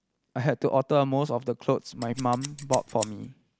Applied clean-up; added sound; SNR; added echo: none; Scissors; 13 dB; none.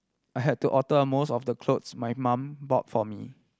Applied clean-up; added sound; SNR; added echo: none; none; none; none.